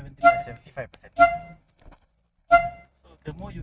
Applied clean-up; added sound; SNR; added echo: neural mask model RNNoise.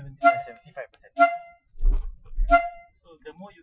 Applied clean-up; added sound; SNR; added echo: classical method Wiener filter.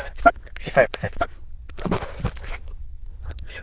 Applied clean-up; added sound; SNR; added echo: neural diffusion model UNIVERSE++.